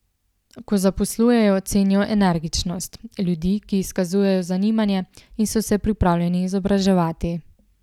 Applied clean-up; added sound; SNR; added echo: none; none; none; none.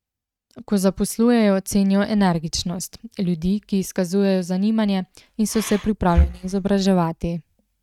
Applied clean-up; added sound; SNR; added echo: neural mask model RNNoise.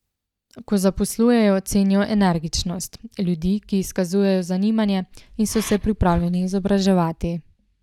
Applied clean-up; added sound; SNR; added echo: neural mask model DeepFilterNet 3.